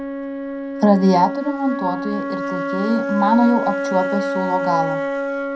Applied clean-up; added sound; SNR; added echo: none; Wind instrument, woodwind instrument; 3 dB; reverberation time 0.2 s.